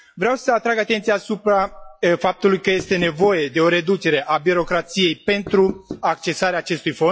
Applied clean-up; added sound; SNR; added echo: classical method log-MMSE.